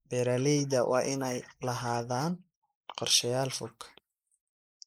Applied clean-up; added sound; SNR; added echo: neural mask model Resemble Enhance denoiser.